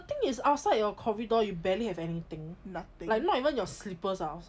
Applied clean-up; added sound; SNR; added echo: none; none; none; none.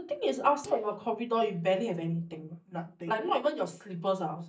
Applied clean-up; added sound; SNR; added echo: neural mask model DeepFilterNet 3.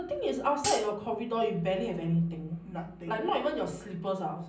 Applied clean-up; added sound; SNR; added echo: none; Hi-hat; 5 dB; reverberation time 0.6 s.